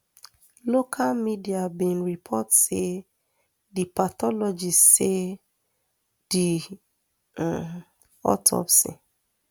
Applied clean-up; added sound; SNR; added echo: none; none; none; none.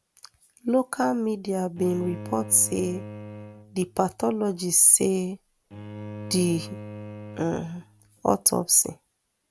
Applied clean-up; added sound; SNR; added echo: none; Bowed string instrument; 15 dB; none.